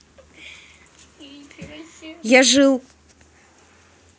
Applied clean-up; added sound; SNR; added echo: none; none; none; none.